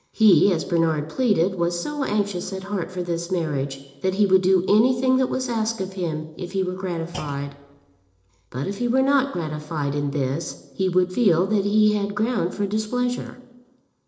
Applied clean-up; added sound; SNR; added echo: neural separator model SepFormer DNS4.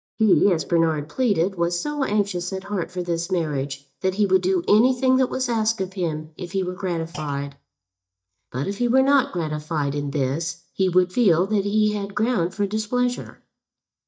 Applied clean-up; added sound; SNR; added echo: neural mask model DeepFilterNet 3.